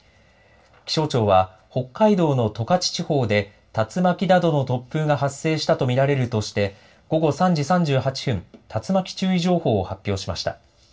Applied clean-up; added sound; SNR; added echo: none; none; none; reverberation time 0.2 s.